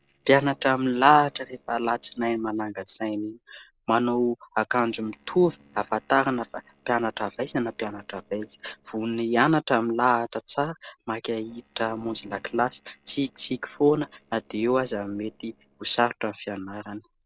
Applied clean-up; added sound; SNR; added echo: neural separator model SepFormer DNS4.